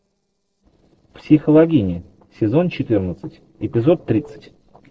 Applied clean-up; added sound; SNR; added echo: neural separator model SepFormer DNS4.